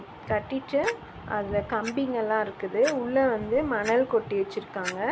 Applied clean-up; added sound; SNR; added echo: none; Clock; 16 dB; none.